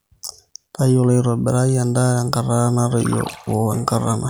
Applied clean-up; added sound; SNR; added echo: none; Splash, splatter; 17 dB; none.